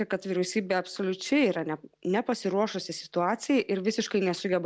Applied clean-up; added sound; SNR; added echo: none; none; none; none.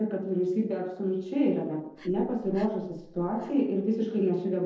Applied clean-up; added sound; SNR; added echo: neural separator model SepFormer DNS4.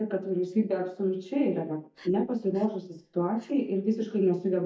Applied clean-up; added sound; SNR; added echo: neural mask model DeepFilterNet 3.